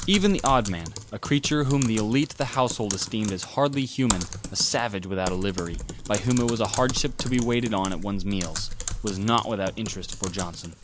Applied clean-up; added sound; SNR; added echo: none; Typing; 8 dB; none.